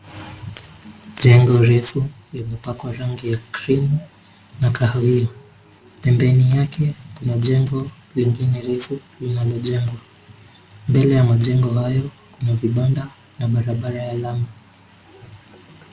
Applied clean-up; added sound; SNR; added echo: none; none; none; none.